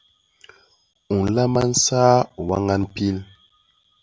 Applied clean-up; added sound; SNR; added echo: none; none; none; none.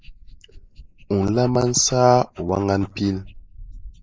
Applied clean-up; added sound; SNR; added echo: neural mask model Resemble Enhance denoiser.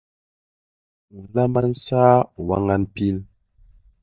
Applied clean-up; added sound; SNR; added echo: neural mask model DeepFilterNet 3.